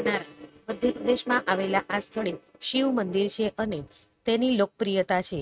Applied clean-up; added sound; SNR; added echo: neural mask model RNNoise.